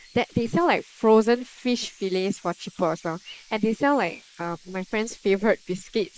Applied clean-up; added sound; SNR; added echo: neural mask model Resemble Enhance denoiser.